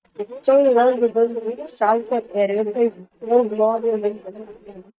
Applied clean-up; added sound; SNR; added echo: neural mask model DeepFilterNet 3.